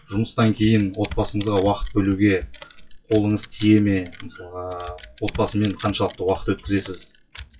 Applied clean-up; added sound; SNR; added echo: classical method WPE with log-MMSE.